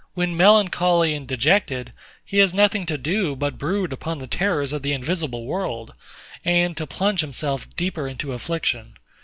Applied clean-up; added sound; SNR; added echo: none; none; none; none.